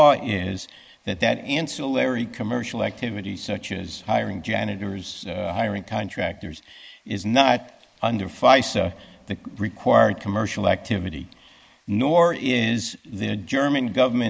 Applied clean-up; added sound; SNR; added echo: neural mask model Resemble Enhance denoiser.